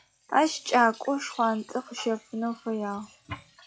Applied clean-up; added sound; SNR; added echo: classical method log-MMSE.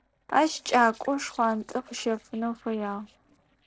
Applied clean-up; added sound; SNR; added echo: neural separator model SepFormer DNS4.